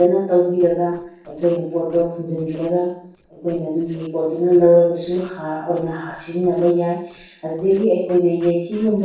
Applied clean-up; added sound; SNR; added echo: neural separator model SepFormer DNS4.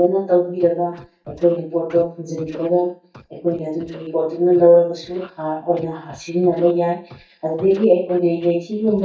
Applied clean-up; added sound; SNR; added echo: neural mask model DeepFilterNet 3.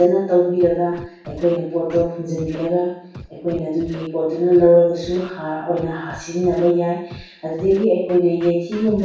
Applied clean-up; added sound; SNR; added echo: none; Scratching (performance technique); 20 dB; reverberation time 0.7 s.